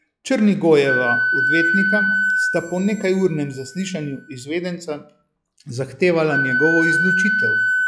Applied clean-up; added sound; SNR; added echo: classical method log-MMSE.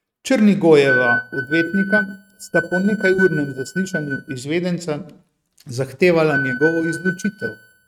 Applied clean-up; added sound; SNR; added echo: neural mask model RNNoise.